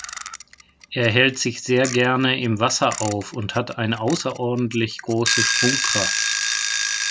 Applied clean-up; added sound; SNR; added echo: none; Alarm / Clock; 4 dB; none.